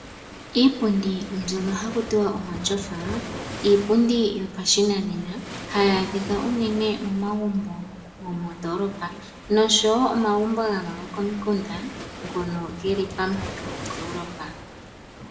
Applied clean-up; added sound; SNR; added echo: none; Waves, surf; 13 dB; reverberation time 0.6 s.